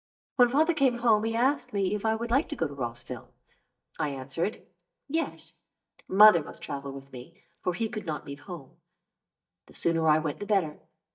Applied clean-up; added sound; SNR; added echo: neural mask model DeepFilterNet 3.